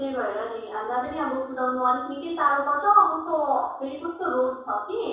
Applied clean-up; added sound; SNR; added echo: none; none; none; reverberation time 0.7 s.